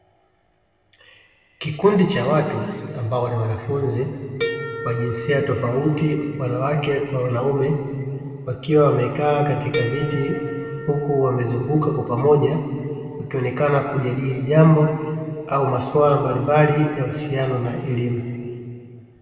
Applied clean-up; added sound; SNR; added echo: none; Harp; 10 dB; reverberation time 2.6 s.